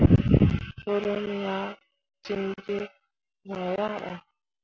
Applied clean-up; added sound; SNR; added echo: none; none; none; none.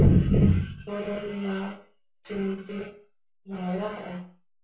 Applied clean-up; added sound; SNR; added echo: none; none; none; reverberation time 0.4 s.